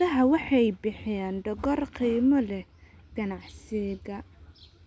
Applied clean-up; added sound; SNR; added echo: none; none; none; none.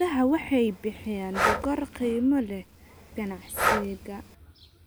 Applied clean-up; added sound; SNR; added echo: none; Breathing; 4 dB; none.